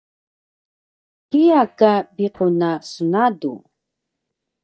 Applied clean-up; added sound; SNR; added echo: neural mask model DeepFilterNet 3.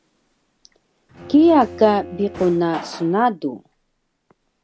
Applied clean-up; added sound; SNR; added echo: none; Bowed string instrument + Drawer open or close; 18 dB; none.